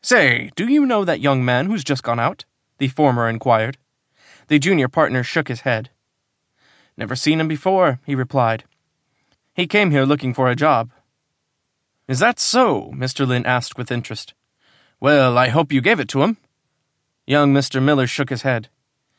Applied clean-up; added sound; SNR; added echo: none; none; none; none.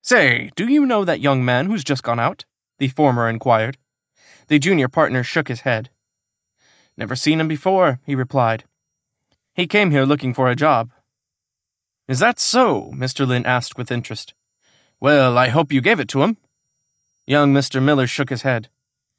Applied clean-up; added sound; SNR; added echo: neural mask model DeepFilterNet 3.